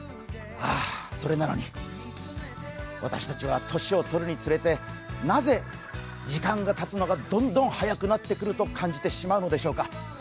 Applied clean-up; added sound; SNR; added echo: none; none; none; none.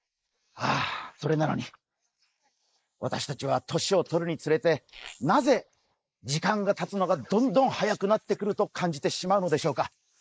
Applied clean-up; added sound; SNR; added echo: neural mask model Resemble Enhance denoiser.